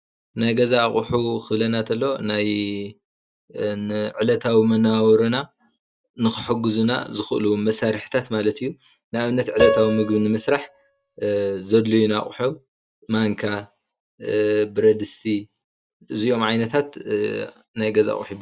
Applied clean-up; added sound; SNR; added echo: none; Piano; 6 dB; none.